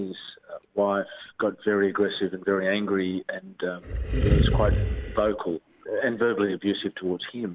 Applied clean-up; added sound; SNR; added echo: none; Animal; -4 dB; none.